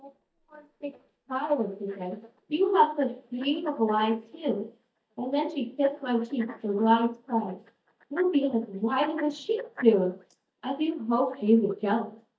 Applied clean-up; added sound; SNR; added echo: neural mask model DeepFilterNet 3.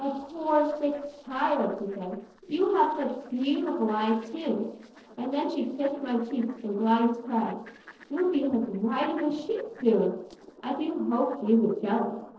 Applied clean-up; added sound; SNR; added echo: neural separator model SepFormer DNS4.